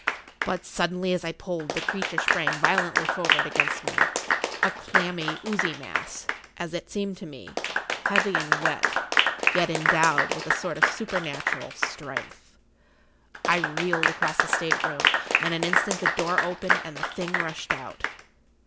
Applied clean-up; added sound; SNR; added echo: none; Applause / Clapping; -4 dB; none.